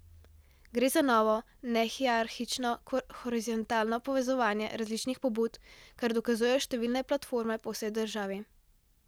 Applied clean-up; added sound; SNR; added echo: none; none; none; none.